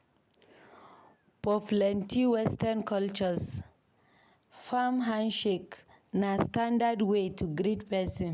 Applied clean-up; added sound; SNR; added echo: none; none; none; none.